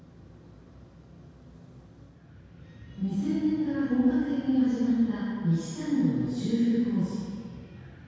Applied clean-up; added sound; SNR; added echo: none; none; none; reverberation time 2.0 s.